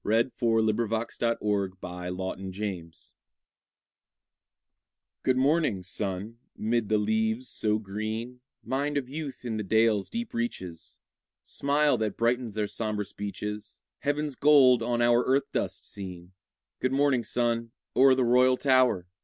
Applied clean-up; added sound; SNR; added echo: none; none; none; none.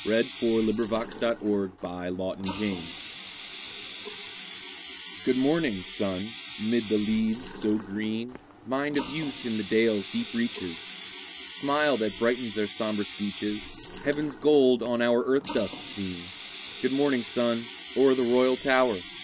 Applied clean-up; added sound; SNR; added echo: none; Water tap, faucet; 13 dB; none.